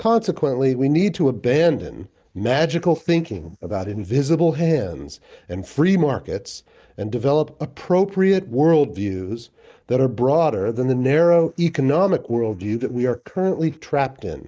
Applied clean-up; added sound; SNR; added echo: neural mask model Resemble Enhance denoiser.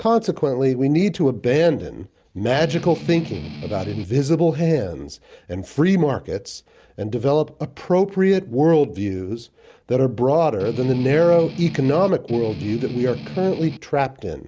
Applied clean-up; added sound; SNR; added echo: none; Strum; 12 dB; none.